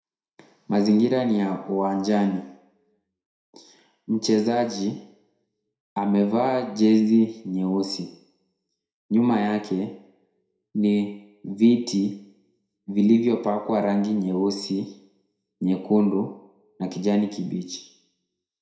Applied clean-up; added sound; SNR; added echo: none; none; none; reverberation time 0.5 s.